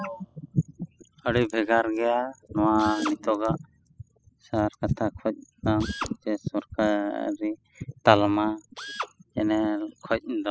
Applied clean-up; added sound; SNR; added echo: classical method spectral subtraction.